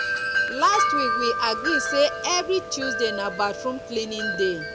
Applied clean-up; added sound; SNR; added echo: none; Wind chime; 1 dB; none.